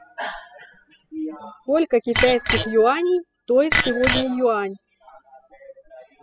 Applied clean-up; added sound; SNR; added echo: classical method spectral subtraction.